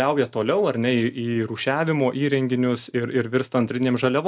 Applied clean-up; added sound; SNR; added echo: none; none; none; none.